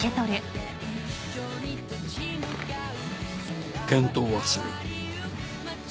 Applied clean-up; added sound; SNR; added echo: none; none; none; none.